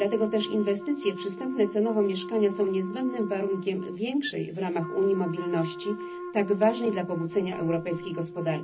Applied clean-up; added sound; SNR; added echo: none; Wind instrument, woodwind instrument; 11 dB; reverberation time 0.4 s.